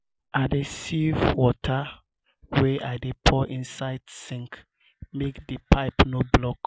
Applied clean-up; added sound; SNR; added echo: none; none; none; none.